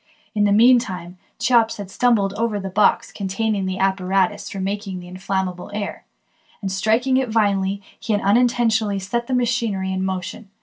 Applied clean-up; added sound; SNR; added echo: none; none; none; reverberation time 0.1 s.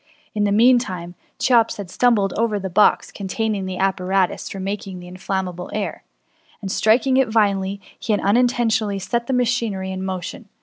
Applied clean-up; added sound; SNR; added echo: none; none; none; none.